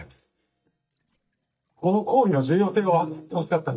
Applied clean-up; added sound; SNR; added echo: neural mask model DeepFilterNet 3.